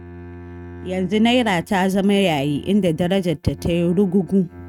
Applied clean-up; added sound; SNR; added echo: neural mask model RNNoise.